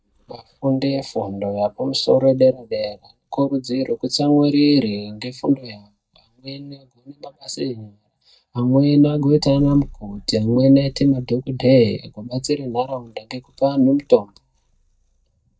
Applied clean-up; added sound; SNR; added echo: neural mask model DeepFilterNet 3.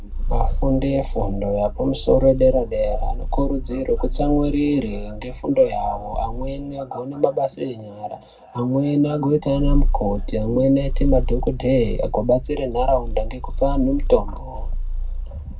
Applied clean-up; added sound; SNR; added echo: none; Purr; 3 dB; reverberation time 0.3 s.